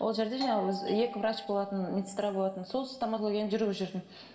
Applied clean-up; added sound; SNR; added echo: none; Doorbell; 10 dB; reverberation time 1.8 s.